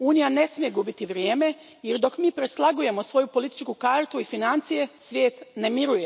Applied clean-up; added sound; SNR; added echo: none; none; none; none.